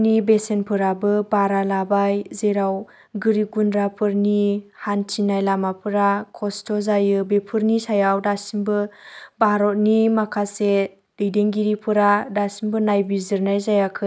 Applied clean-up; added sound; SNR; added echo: none; none; none; none.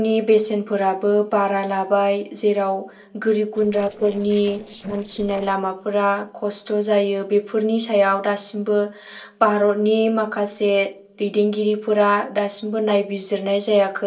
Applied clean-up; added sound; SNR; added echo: neural separator model SepFormer DNS4.